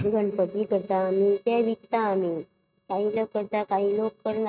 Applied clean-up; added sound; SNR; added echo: neural mask model RNNoise.